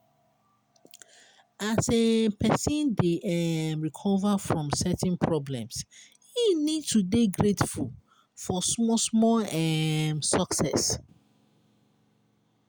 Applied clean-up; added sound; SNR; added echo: none; none; none; none.